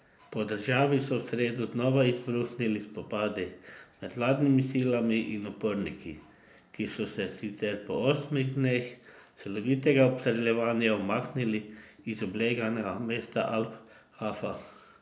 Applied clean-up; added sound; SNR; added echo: none; none; none; none.